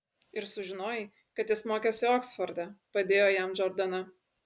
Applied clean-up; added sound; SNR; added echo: none; none; none; none.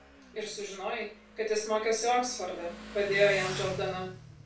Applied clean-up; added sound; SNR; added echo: none; Motorcycle; 13 dB; reverberation time 0.3 s.